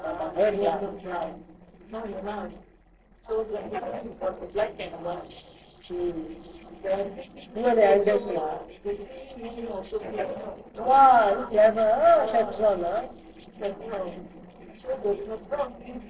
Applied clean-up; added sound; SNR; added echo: neural separator model SepFormer DNS4.